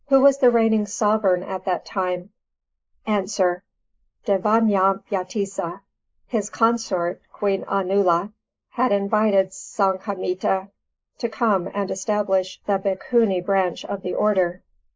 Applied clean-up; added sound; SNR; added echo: neural mask model Resemble Enhance denoiser.